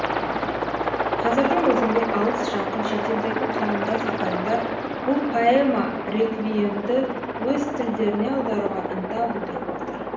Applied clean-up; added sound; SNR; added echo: none; Aircraft; 2 dB; reverberation time 0.8 s.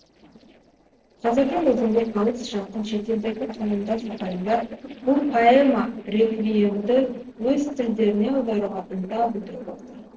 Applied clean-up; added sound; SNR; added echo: neural separator model SepFormer DNS4.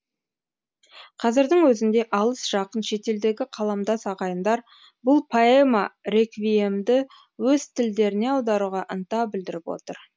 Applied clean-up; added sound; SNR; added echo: none; none; none; none.